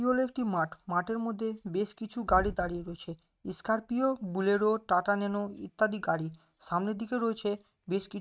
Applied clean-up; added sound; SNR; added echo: neural mask model RNNoise.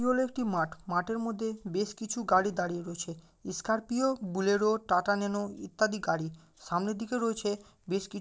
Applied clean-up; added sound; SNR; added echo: neural separator model SepFormer DNS4.